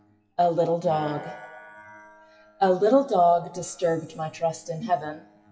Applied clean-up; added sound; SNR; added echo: classical method WPE with log-MMSE.